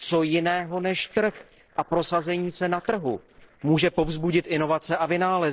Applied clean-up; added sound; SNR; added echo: neural separator model SepFormer DNS4.